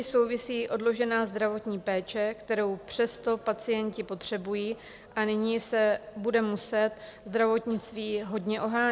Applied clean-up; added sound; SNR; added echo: none; none; none; none.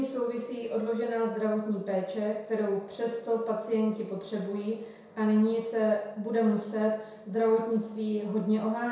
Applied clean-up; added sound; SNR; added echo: none; none; none; reverberation time 0.7 s.